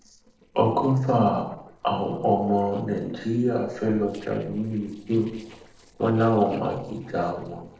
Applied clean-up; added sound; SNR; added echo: neural separator model SepFormer DNS4.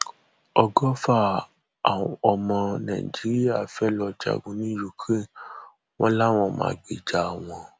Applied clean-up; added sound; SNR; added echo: none; none; none; none.